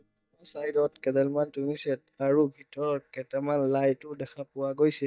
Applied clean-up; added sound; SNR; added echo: neural mask model DeepFilterNet 3.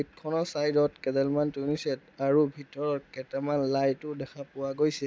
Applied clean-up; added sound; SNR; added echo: none; none; none; none.